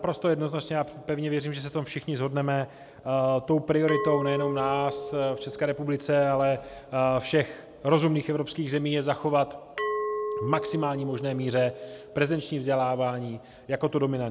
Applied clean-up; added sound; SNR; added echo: none; Glass; 10 dB; none.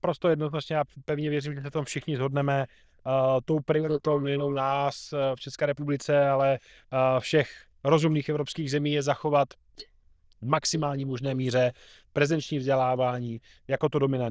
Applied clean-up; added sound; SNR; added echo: neural diffusion model UNIVERSE++.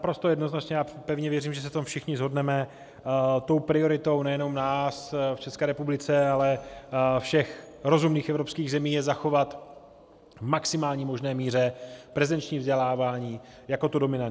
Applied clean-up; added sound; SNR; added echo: none; none; none; none.